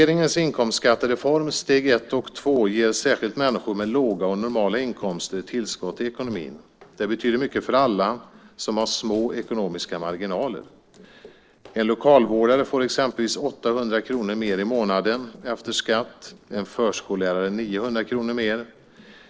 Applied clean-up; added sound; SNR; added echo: neural separator model SepFormer DNS4.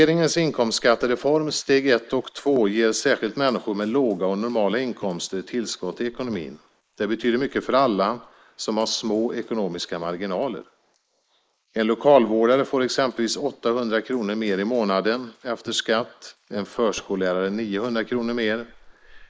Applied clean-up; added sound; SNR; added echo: neural mask model Resemble Enhance denoiser.